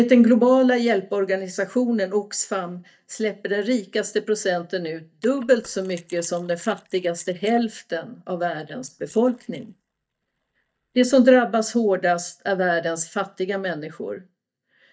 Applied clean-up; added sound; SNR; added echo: neural mask model DeepFilterNet 3.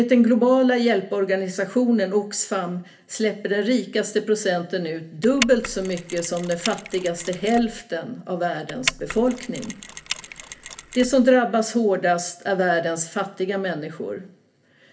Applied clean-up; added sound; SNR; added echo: none; Mechanisms; 11 dB; reverberation time 0.3 s.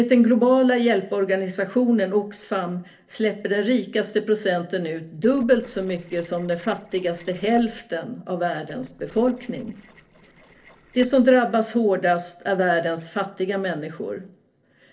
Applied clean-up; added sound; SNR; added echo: neural separator model SepFormer DNS4.